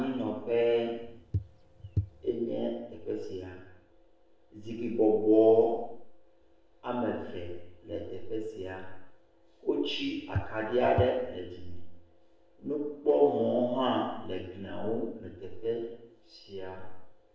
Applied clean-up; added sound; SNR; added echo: none; Walk, footsteps / Bird vocalization, bird call, bird song; 8 dB; reverberation time 0.8 s.